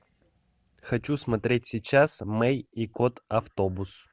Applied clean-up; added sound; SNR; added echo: none; none; none; none.